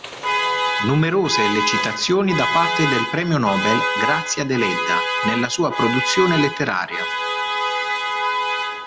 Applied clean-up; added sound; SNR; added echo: none; Alarm; 1 dB; none.